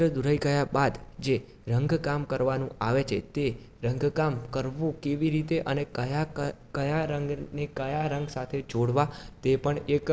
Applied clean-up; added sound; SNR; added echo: none; none; none; none.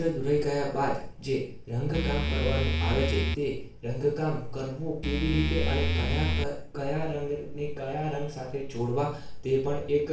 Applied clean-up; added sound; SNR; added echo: none; Musical instrument; -2 dB; reverberation time 0.4 s.